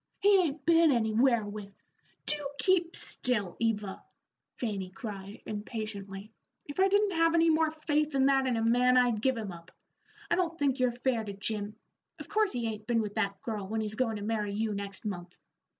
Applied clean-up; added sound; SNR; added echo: none; none; none; none.